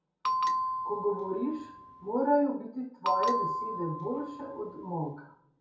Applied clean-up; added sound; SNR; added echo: none; Bell; 1 dB; reverberation time 0.6 s.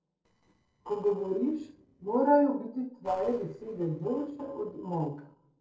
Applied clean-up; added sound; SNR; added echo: neural separator model SepFormer DNS4.